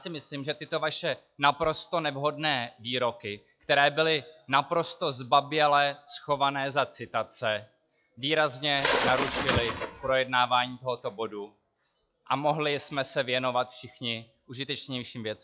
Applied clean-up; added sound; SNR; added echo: classical method log-MMSE.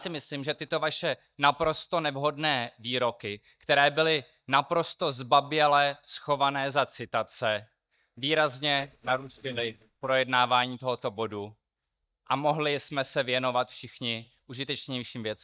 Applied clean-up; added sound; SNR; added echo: neural mask model DeepFilterNet 3.